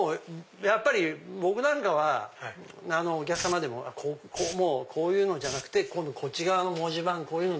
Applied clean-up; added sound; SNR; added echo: none; Hiss; 14 dB; none.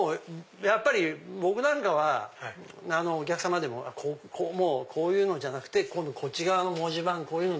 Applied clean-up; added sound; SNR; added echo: none; none; none; none.